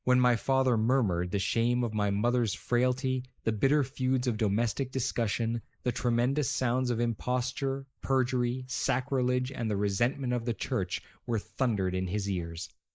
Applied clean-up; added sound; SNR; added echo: neural mask model Resemble Enhance denoiser.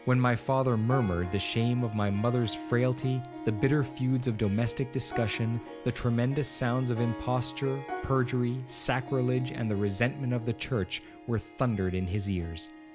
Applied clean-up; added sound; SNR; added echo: none; Plucked string instrument + Harp; 14 dB; none.